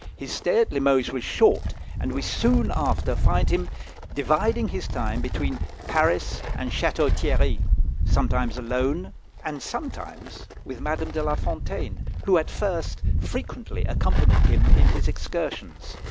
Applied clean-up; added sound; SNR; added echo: none; Wind; -3 dB; none.